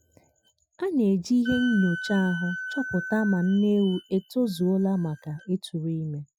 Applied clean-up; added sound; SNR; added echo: classical method Wiener filter.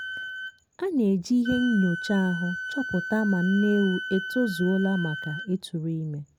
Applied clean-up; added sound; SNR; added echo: none; Wind instrument, woodwind instrument; 9 dB; none.